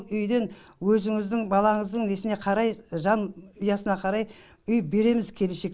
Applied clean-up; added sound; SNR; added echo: none; none; none; none.